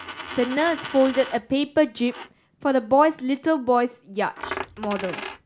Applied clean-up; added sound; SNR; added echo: none; Coin (dropping); 14 dB; none.